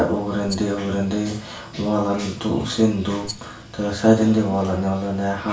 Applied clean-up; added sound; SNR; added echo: none; Rattle; 17 dB; reverberation time 0.3 s.